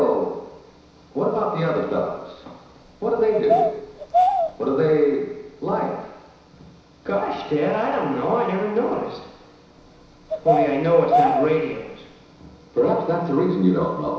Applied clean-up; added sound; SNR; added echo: none; Bird vocalization, bird call, bird song; 0 dB; reverberation time 1.0 s.